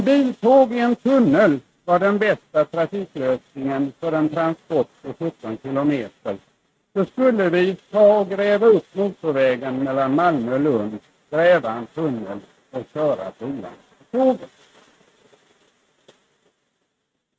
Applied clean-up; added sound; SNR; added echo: neural mask model RNNoise.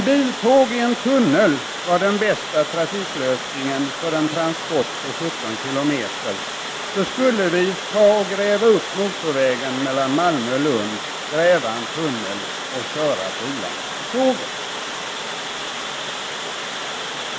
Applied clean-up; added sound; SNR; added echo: none; Water; 7 dB; none.